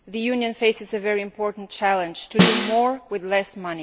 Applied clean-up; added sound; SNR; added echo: none; Snare drum; -3 dB; none.